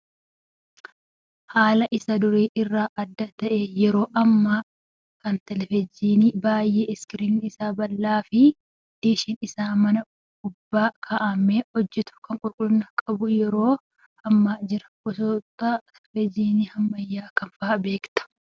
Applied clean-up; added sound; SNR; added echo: none; none; none; none.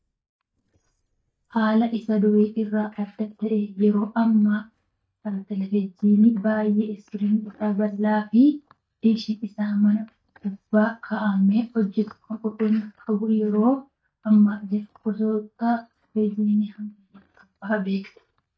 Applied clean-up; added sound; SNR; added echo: neural mask model DeepFilterNet 3.